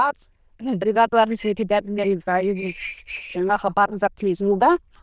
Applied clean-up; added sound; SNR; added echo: neural diffusion model UNIVERSE++.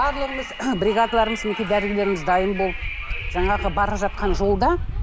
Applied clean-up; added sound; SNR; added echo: none; Wind; 5 dB; none.